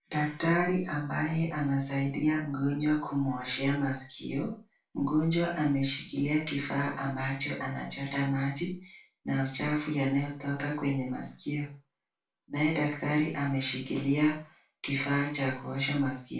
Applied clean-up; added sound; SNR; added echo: none; none; none; reverberation time 0.3 s.